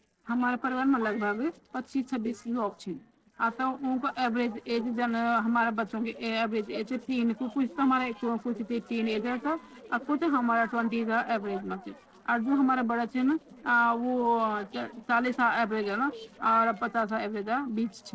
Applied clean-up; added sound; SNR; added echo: neural separator model SepFormer DNS4.